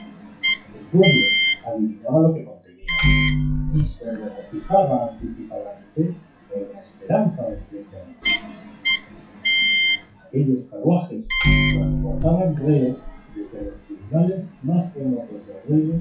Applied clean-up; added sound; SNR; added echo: classical method WPE with log-MMSE.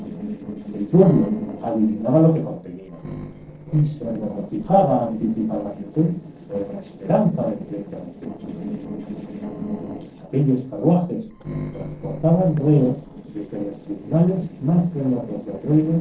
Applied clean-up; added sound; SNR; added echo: neural separator model SepFormer DNS4.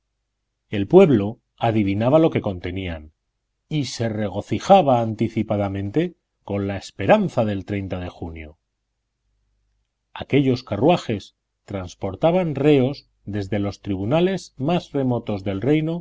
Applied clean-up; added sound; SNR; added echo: none; none; none; none.